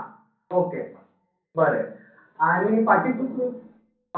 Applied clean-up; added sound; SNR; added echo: none; none; none; reverberation time 0.6 s.